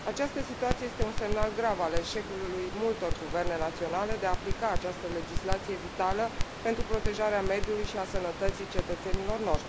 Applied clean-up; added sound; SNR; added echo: none; Crackle; 1 dB; none.